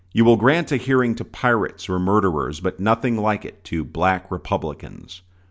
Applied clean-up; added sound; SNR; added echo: none; none; none; none.